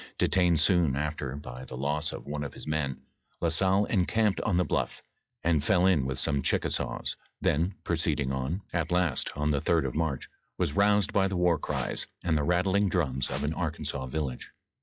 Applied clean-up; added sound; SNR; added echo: classical method log-MMSE.